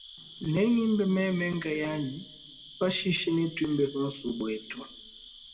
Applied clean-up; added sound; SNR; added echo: none; Cricket; 17 dB; reverberation time 0.6 s.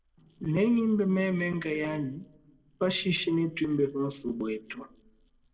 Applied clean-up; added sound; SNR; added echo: neural separator model SepFormer DNS4.